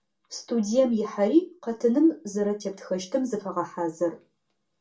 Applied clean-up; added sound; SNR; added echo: none; none; none; reverberation time 0.2 s.